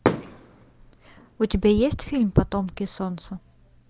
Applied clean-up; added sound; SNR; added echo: none; Fireworks; 8 dB; none.